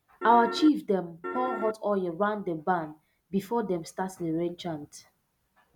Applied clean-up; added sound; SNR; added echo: none; Piano; 5 dB; none.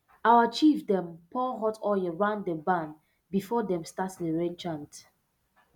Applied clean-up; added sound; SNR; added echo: none; none; none; none.